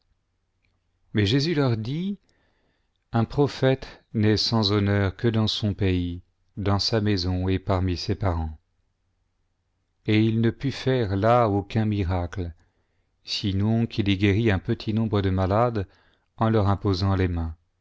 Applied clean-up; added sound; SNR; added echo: none; none; none; none.